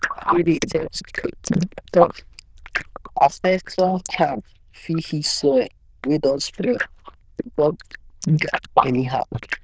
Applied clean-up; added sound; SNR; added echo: neural diffusion model UNIVERSE++.